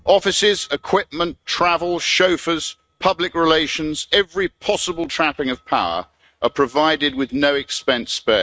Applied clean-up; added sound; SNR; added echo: neural mask model RNNoise.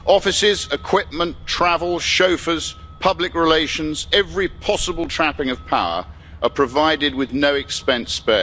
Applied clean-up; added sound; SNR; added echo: none; Truck; 17 dB; none.